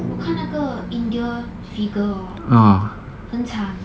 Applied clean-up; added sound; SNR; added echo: none; Drum; 13 dB; none.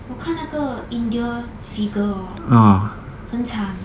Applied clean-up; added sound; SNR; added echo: none; none; none; none.